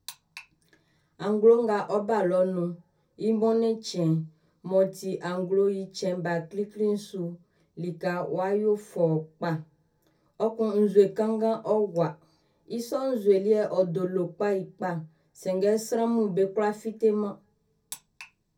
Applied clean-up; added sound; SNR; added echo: none; none; none; reverberation time 0.3 s.